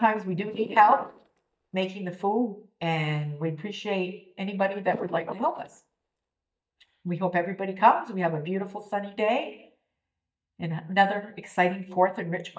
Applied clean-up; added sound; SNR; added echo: neural mask model DeepFilterNet 3.